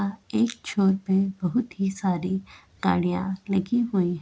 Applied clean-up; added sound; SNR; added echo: none; none; none; none.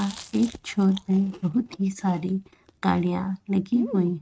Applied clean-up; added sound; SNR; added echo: neural mask model RNNoise.